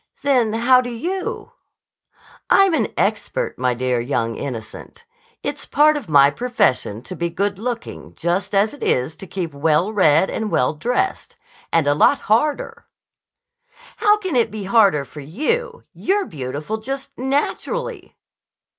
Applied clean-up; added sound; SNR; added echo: none; none; none; none.